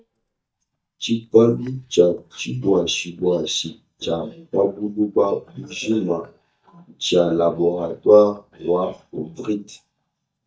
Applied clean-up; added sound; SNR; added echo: neural mask model DeepFilterNet 3.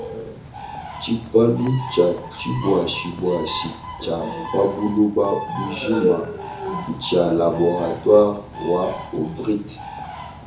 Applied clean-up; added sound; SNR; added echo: none; Bird; 12 dB; reverberation time 0.6 s.